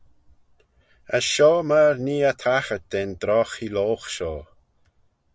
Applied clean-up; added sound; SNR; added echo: none; none; none; none.